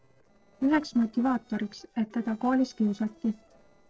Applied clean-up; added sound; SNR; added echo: neural separator model SepFormer DNS4.